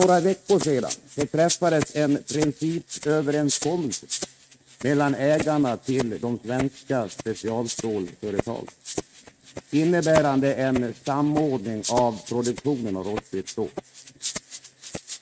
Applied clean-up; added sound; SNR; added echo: neural mask model RNNoise.